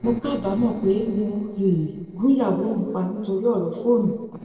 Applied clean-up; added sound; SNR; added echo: neural separator model SepFormer DNS4.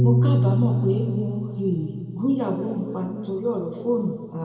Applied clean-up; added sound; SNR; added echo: none; Piano; -1 dB; reverberation time 2.1 s.